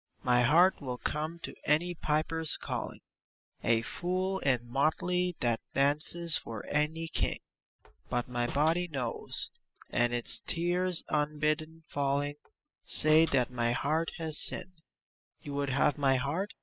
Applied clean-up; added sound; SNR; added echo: classical method spectral subtraction.